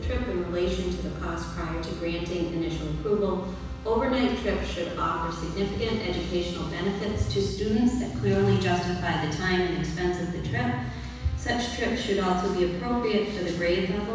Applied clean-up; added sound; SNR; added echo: none; Keyboard (musical); 20 dB; reverberation time 1.1 s.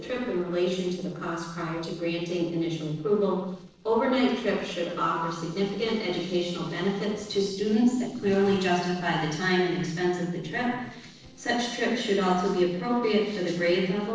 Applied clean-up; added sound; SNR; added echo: neural separator model SepFormer DNS4.